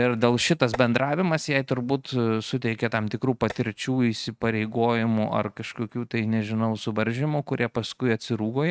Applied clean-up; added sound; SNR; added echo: neural mask model RNNoise.